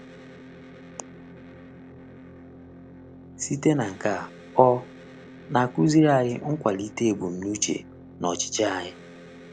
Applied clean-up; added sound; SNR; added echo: none; Electric guitar; 18 dB; none.